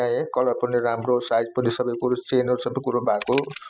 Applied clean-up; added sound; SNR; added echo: classical method spectral subtraction.